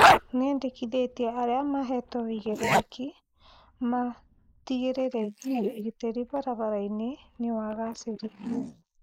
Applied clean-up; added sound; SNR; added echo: neural mask model Resemble Enhance denoiser.